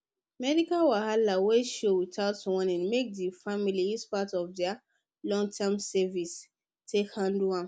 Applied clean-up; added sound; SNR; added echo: none; none; none; none.